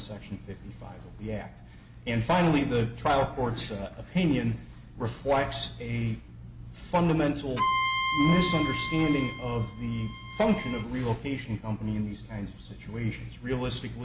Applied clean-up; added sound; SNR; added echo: none; Bowed string instrument; 3 dB; none.